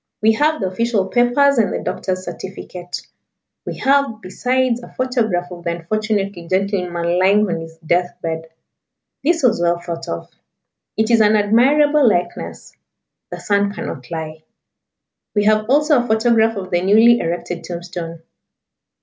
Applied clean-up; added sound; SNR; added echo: none; none; none; none.